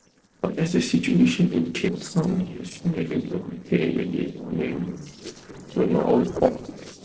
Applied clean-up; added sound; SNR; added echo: neural separator model SepFormer DNS4.